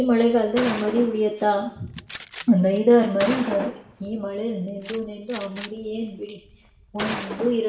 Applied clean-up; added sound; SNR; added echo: none; Gunshot, gunfire; 11 dB; reverberation time 0.6 s.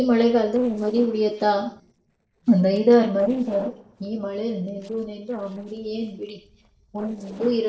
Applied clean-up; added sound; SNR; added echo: neural separator model SepFormer DNS4.